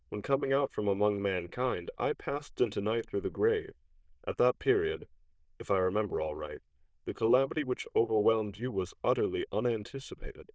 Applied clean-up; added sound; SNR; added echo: neural diffusion model UNIVERSE++.